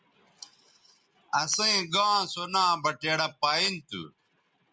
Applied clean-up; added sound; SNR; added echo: none; none; none; none.